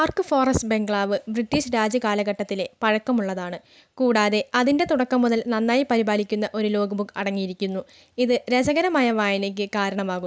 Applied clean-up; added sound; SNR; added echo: none; none; none; none.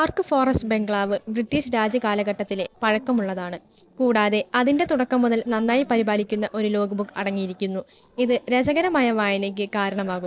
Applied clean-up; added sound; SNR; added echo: neural separator model SepFormer DNS4.